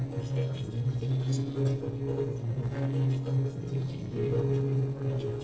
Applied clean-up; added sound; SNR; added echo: neural separator model SepFormer DNS4.